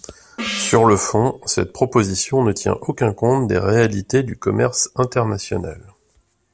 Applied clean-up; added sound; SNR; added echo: none; Gong; 12 dB; none.